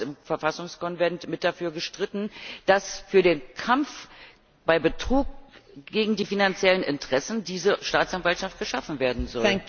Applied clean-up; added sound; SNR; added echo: none; none; none; none.